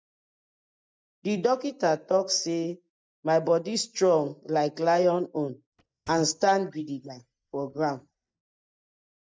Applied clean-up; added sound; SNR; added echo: neural mask model DeepFilterNet 3.